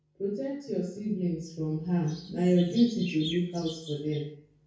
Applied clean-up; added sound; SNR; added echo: none; Chirp, tweet; 15 dB; reverberation time 0.5 s.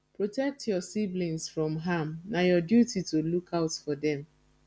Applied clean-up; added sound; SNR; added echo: none; none; none; none.